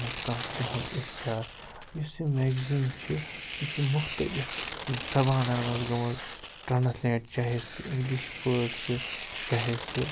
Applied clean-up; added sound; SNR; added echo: none; Tearing; 6 dB; none.